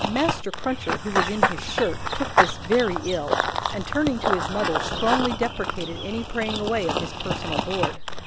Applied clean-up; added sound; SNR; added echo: none; Run / Bird vocalization, bird call, bird song; -1 dB; none.